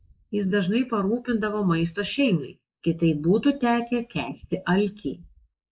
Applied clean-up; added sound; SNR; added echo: neural mask model Resemble Enhance denoiser.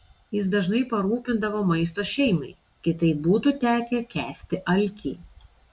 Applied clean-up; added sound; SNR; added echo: none; none; none; none.